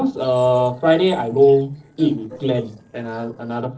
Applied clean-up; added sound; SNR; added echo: neural separator model SepFormer DNS4.